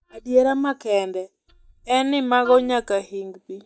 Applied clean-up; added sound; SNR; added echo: neural mask model DeepFilterNet 3.